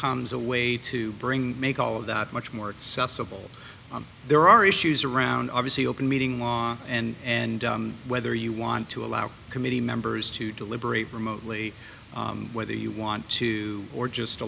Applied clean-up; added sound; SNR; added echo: none; none; none; none.